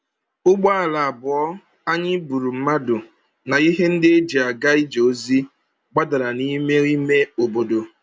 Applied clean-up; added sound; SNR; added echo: none; none; none; none.